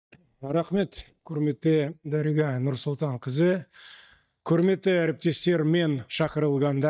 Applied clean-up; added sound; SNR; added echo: neural mask model DeepFilterNet 3.